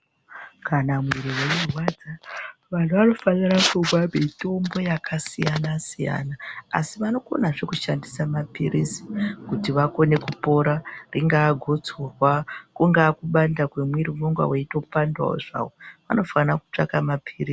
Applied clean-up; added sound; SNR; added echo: none; none; none; none.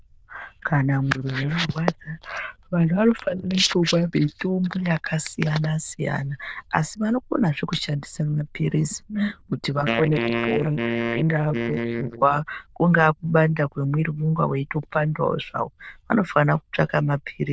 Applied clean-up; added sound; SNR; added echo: neural diffusion model UNIVERSE++.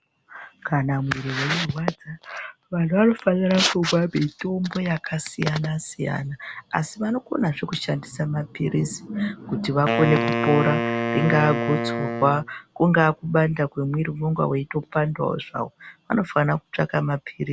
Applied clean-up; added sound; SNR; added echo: none; Wind instrument, woodwind instrument; 2 dB; none.